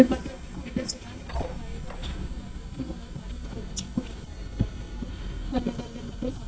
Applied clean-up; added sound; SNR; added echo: neural mask model DeepFilterNet 3.